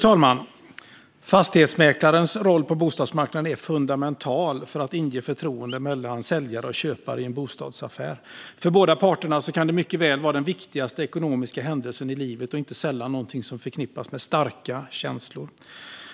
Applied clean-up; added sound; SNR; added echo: neural mask model Resemble Enhance denoiser.